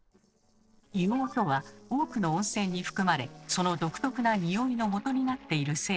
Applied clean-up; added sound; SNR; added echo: neural separator model SepFormer DNS4.